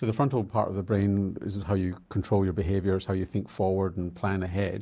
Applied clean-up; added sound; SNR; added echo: none; none; none; none.